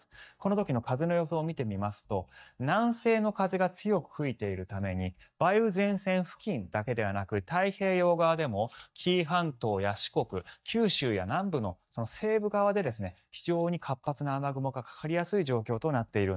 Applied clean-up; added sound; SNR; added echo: neural mask model DeepFilterNet 3.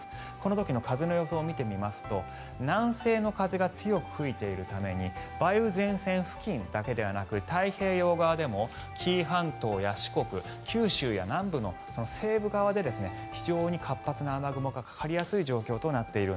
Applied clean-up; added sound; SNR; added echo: none; Wind instrument, woodwind instrument; 17 dB; none.